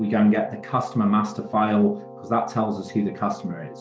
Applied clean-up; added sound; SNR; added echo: none; Keyboard (musical); 17 dB; none.